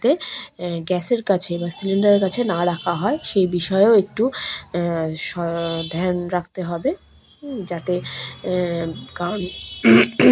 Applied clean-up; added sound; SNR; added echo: none; none; none; none.